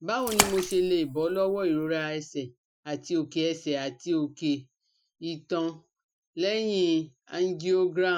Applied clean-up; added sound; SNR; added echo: classical method Wiener filter.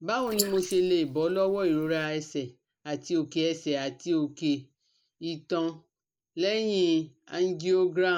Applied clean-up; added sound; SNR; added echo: neural mask model Resemble Enhance denoiser.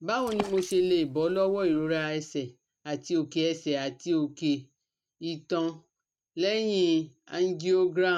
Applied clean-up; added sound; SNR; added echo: neural mask model RNNoise.